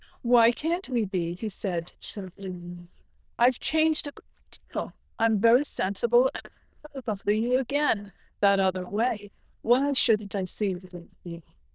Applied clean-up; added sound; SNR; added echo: neural diffusion model UNIVERSE++.